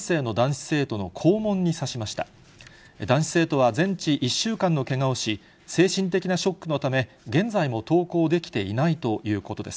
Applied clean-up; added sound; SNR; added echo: none; none; none; none.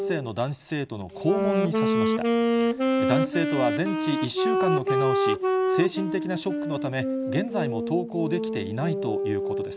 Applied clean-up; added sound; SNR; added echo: none; Wind instrument, woodwind instrument; -3 dB; none.